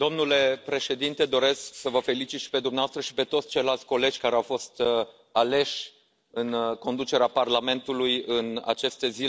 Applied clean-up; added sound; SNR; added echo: none; none; none; none.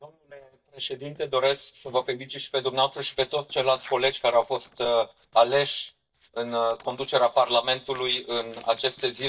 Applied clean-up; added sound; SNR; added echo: neural mask model DeepFilterNet 3.